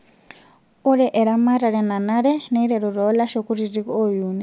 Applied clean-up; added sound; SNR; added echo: none; none; none; none.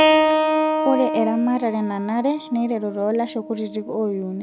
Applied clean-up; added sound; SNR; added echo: none; Keyboard (musical); 0 dB; none.